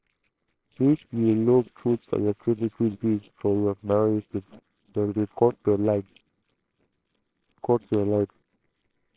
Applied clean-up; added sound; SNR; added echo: neural separator model SepFormer WHAMR!.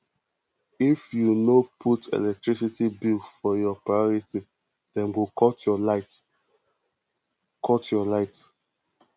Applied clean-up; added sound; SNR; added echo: none; none; none; none.